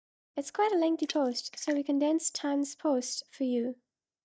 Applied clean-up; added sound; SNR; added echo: neural mask model DeepFilterNet 3.